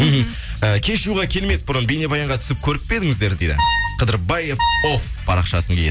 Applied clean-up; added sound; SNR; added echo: none; Wind instrument, woodwind instrument; 2 dB; none.